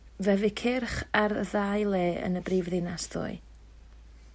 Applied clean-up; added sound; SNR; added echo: none; none; none; none.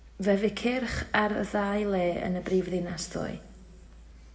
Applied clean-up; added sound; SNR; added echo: none; none; none; reverberation time 1.9 s.